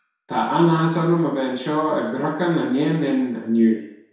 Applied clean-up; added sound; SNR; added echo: none; none; none; reverberation time 0.7 s.